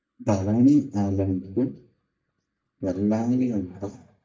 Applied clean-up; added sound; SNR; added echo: neural mask model DeepFilterNet 3.